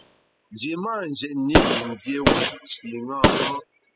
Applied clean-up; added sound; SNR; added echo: classical method spectral subtraction.